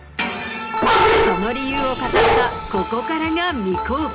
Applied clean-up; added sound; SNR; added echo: none; Bark; -4 dB; reverberation time 0.3 s.